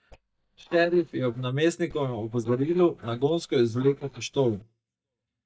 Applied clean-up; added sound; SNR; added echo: neural mask model DeepFilterNet 3.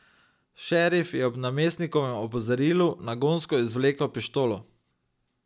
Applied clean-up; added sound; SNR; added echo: none; none; none; none.